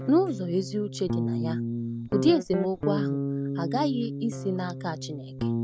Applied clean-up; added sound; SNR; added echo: none; Guitar; 2 dB; none.